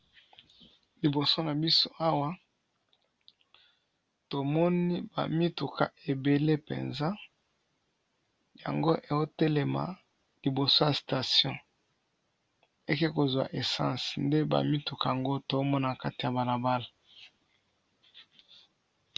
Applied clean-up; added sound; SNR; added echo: none; none; none; none.